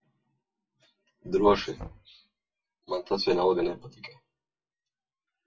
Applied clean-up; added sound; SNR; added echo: classical method WPE with log-MMSE.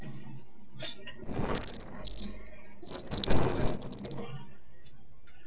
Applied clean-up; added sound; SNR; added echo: neural separator model SepFormer DNS4.